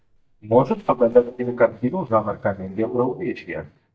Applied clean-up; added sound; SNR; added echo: neural mask model DeepFilterNet 3.